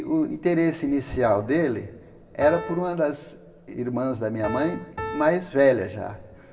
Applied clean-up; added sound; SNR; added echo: none; Piano; 8 dB; reverberation time 3.0 s.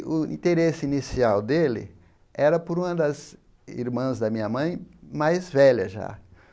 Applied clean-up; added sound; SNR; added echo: none; none; none; none.